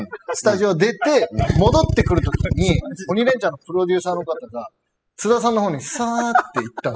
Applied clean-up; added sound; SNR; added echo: classical method spectral subtraction.